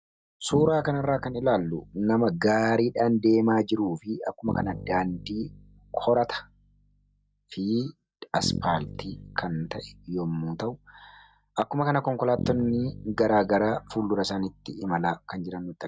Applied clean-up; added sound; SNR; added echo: neural mask model DeepFilterNet 3.